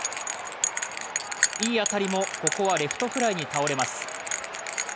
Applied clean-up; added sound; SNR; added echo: none; Bell; 2 dB; none.